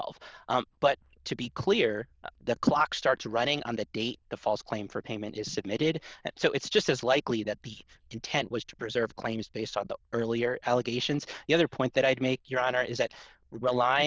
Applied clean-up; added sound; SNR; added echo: neural diffusion model UNIVERSE++.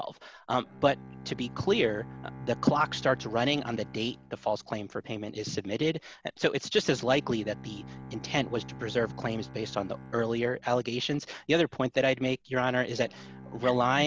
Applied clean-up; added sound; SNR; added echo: none; Bowed string instrument; 17 dB; none.